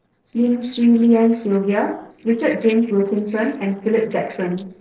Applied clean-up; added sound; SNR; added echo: neural separator model SepFormer DNS4.